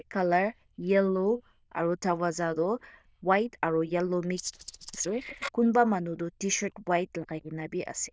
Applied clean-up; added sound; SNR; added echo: neural diffusion model UNIVERSE++.